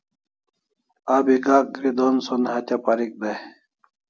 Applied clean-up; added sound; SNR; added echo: none; none; none; none.